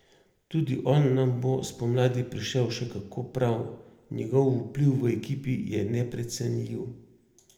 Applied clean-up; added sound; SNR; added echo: none; none; none; reverberation time 0.7 s.